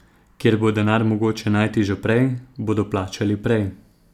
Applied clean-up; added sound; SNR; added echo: none; none; none; none.